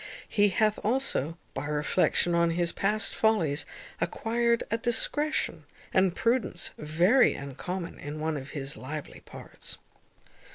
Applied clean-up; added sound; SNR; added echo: none; none; none; none.